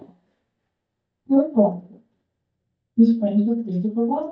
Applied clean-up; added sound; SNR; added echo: neural mask model DeepFilterNet 3.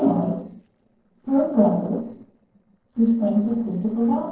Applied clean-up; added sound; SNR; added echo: neural separator model SepFormer DNS4.